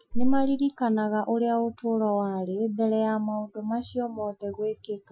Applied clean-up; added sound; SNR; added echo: classical method Wiener filter.